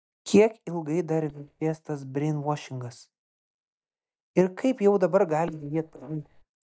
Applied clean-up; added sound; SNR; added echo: neural mask model DeepFilterNet 3.